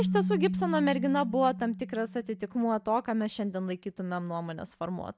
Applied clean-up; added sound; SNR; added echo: none; Keyboard (musical); 6 dB; none.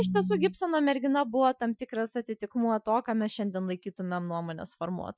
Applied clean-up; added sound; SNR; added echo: classical method Wiener filter.